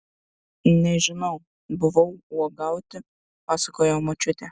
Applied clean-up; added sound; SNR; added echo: none; none; none; none.